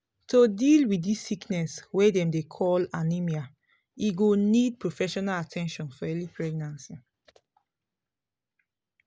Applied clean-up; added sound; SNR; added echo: none; none; none; none.